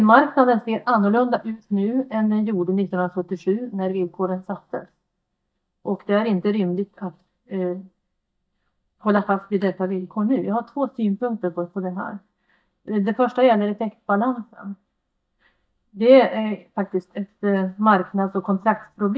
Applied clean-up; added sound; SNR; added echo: neural mask model DeepFilterNet 3.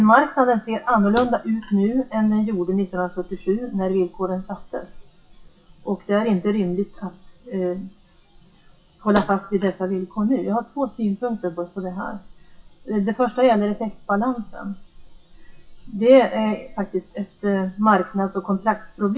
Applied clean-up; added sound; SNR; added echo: classical method WPE with log-MMSE.